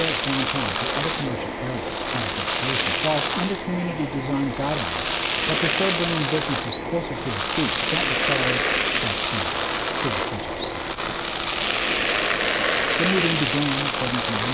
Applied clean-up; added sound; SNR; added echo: none; Domestic sounds, home sounds; -5 dB; none.